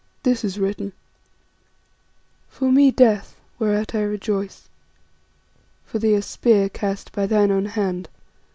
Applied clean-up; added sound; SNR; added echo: none; none; none; none.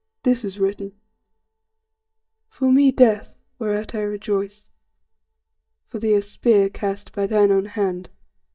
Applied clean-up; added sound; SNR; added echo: neural mask model DeepFilterNet 3.